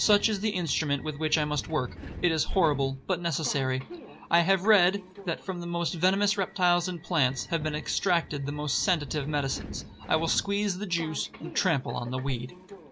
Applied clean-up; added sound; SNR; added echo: none; Subway, metro, underground; 16 dB; none.